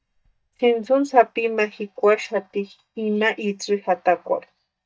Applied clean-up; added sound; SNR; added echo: neural mask model DeepFilterNet 3.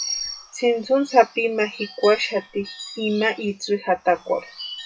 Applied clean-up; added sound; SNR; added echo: classical method WPE with log-MMSE.